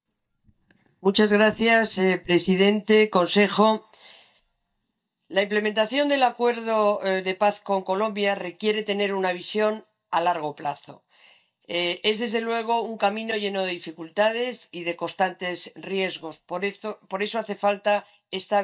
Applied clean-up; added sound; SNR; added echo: neural mask model DeepFilterNet 3.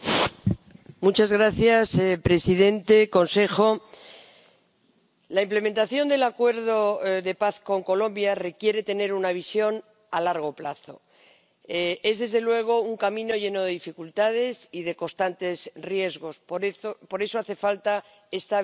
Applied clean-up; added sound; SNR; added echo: none; none; none; none.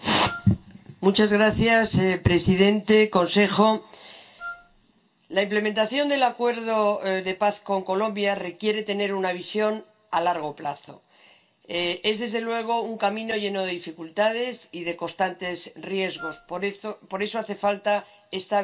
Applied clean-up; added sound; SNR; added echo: none; Wind instrument, woodwind instrument; 16 dB; reverberation time 0.2 s.